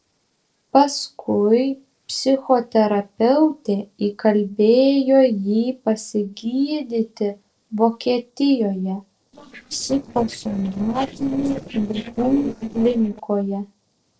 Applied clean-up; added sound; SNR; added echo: neural separator model SepFormer DNS4.